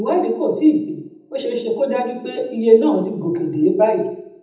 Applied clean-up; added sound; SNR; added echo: none; none; none; reverberation time 0.8 s.